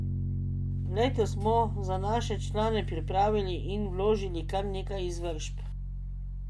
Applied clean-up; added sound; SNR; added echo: none; Piano; 1 dB; none.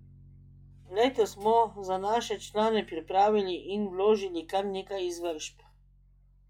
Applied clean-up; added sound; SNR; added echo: classical method log-MMSE.